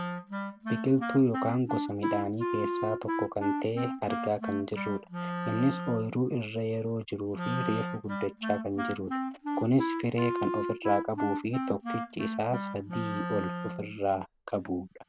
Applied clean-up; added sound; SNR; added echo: none; Wind instrument, woodwind instrument; 3 dB; none.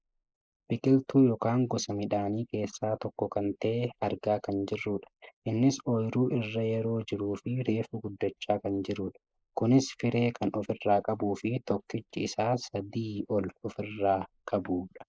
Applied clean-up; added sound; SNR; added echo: neural mask model Resemble Enhance denoiser.